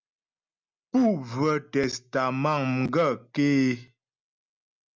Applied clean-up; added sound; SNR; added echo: none; none; none; none.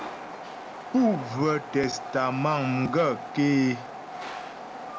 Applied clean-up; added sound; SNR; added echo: none; Train; 10 dB; none.